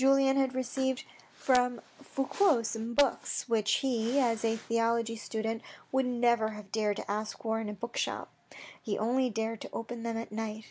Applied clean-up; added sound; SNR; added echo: none; none; none; none.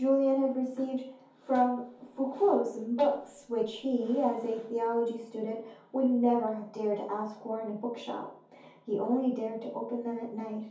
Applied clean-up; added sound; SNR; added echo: none; none; none; reverberation time 0.6 s.